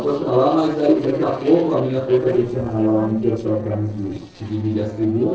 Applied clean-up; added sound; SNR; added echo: neural separator model SepFormer DNS4.